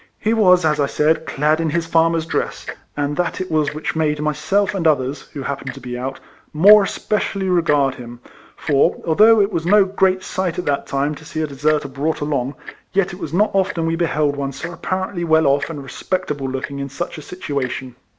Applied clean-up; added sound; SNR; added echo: none; Tick-tock; 19 dB; none.